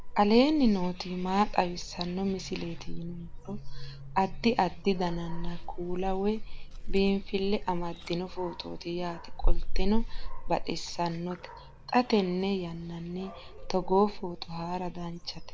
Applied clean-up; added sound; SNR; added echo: none; Dog; 1 dB; none.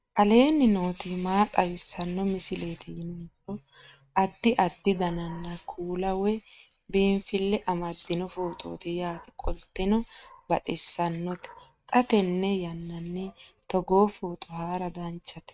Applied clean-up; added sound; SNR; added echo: neural mask model RNNoise.